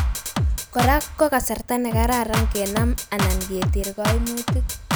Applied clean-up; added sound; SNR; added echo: none; Drum kit; -1 dB; none.